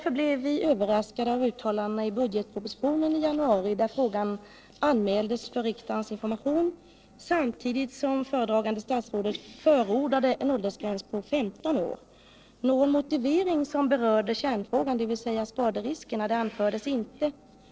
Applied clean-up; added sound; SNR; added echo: neural separator model SepFormer DNS4.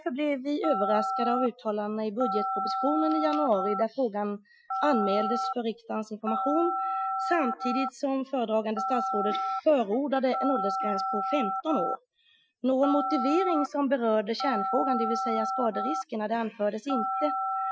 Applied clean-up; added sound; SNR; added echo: classical method Wiener filter.